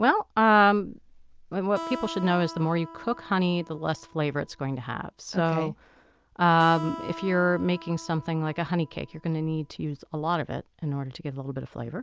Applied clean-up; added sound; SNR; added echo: none; Acoustic guitar; 15 dB; none.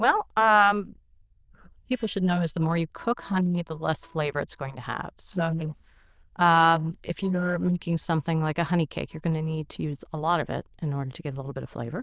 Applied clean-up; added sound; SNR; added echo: neural diffusion model UNIVERSE++.